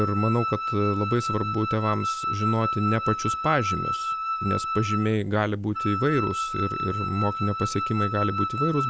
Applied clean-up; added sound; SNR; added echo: none; Wind instrument, woodwind instrument; 3 dB; none.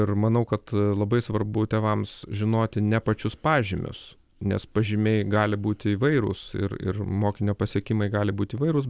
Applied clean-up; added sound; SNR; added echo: none; none; none; none.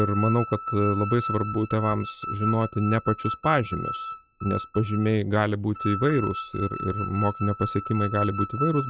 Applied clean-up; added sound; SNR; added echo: neural mask model RNNoise.